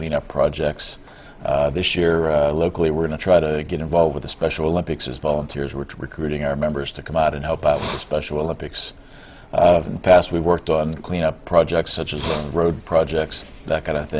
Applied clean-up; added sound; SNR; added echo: none; Hiss; 13 dB; none.